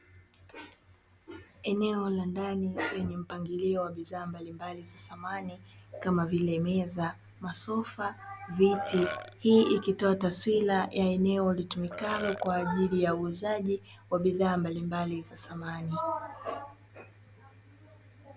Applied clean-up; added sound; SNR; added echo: none; Burping, eructation; 9 dB; none.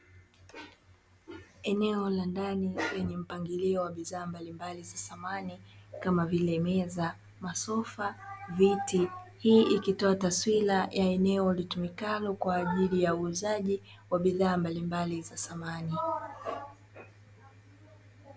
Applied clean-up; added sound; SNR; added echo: none; none; none; none.